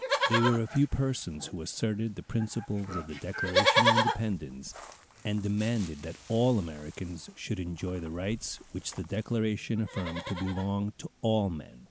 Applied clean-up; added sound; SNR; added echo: none; Livestock, farm animals, working animals; 3 dB; none.